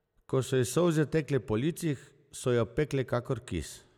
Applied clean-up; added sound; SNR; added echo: none; none; none; none.